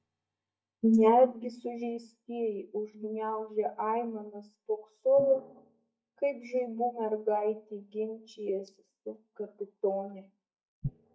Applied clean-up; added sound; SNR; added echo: neural mask model DeepFilterNet 3.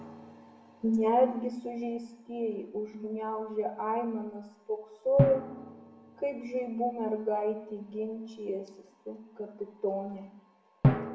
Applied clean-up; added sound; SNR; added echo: none; Drum; 5 dB; reverberation time 0.6 s.